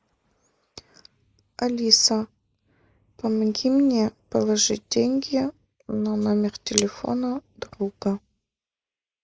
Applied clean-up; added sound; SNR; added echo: neural mask model Resemble Enhance denoiser.